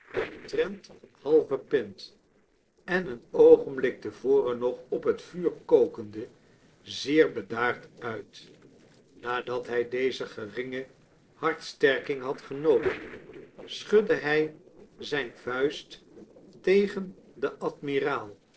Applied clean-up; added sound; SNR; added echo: neural separator model SepFormer DNS4.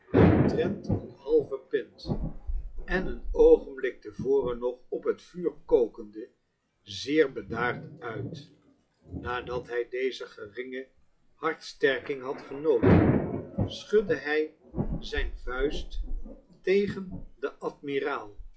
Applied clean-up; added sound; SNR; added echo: classical method WPE with log-MMSE.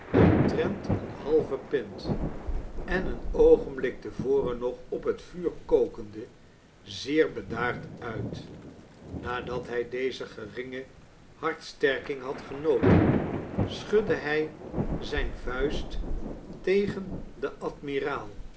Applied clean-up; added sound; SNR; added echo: none; Thunder / Rain; 1 dB; reverberation time 0.3 s.